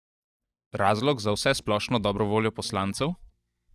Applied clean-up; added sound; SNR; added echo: neural mask model DeepFilterNet 3.